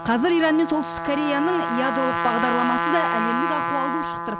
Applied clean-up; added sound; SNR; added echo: none; Trumpet; 2 dB; none.